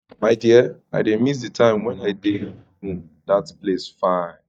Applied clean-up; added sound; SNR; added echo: neural mask model DeepFilterNet 3.